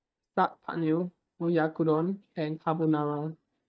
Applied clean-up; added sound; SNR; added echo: neural mask model DeepFilterNet 3.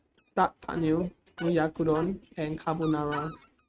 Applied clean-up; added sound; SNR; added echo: neural mask model RNNoise.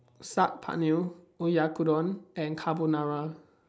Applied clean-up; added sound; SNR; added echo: none; none; none; none.